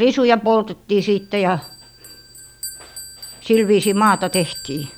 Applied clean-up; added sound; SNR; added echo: none; Bell; 17 dB; none.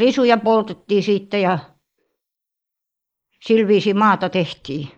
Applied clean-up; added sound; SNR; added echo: neural mask model Resemble Enhance denoiser.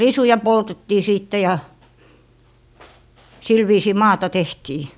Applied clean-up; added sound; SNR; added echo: none; none; none; none.